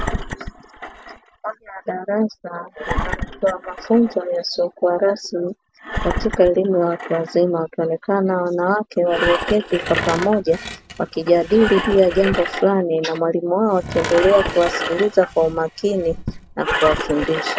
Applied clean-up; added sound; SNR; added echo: none; Tools + Engine; 8 dB; none.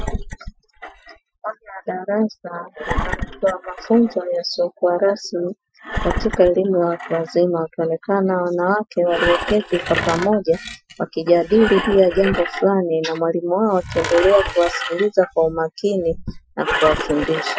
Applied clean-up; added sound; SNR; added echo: classical method Wiener filter.